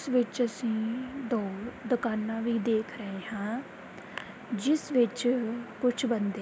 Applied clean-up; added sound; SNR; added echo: none; none; none; none.